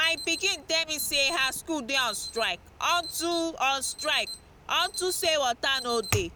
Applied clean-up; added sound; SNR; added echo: none; Alarm; 10 dB; none.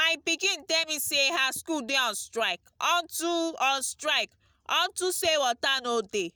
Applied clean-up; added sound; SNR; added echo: none; none; none; none.